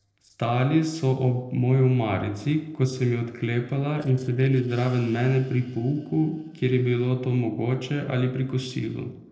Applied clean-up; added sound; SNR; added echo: neural separator model SepFormer DNS4.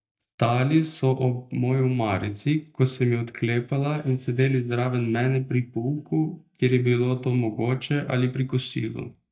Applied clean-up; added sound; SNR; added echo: neural mask model DeepFilterNet 3.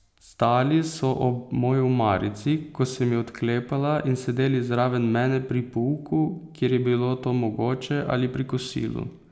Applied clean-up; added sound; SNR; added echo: none; none; none; none.